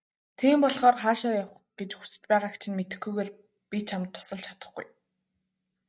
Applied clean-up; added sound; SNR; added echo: neural mask model DeepFilterNet 3.